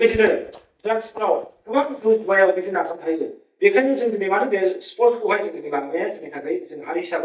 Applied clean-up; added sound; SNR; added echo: neural mask model DeepFilterNet 3.